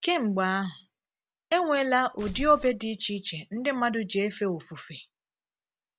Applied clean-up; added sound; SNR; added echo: none; Tearing; 12 dB; none.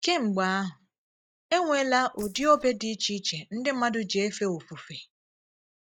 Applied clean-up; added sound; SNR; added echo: neural mask model DeepFilterNet 3.